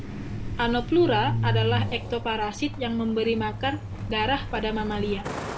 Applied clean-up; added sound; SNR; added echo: none; Truck; 4 dB; none.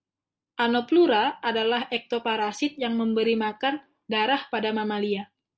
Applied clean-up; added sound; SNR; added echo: none; none; none; none.